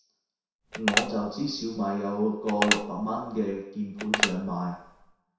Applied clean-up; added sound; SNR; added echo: none; Telephone; 2 dB; reverberation time 0.7 s.